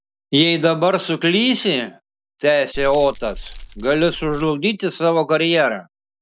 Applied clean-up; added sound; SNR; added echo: none; Keys jangling; 11 dB; none.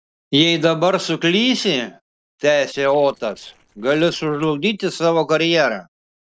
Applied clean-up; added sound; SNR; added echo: neural separator model SepFormer DNS4.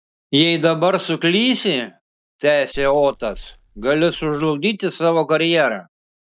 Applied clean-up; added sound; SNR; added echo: neural mask model DeepFilterNet 3.